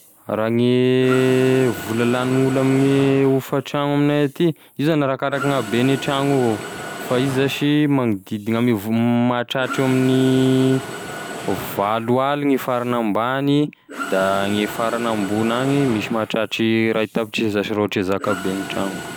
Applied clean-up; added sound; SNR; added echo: none; Mechanisms; 13 dB; none.